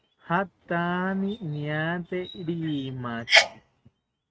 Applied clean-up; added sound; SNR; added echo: neural mask model RNNoise.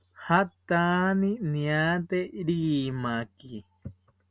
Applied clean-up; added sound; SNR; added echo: none; none; none; none.